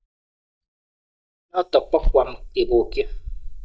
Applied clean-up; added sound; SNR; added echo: neural mask model DeepFilterNet 3.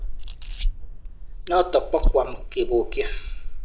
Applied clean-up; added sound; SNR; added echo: neural mask model Resemble Enhance denoiser.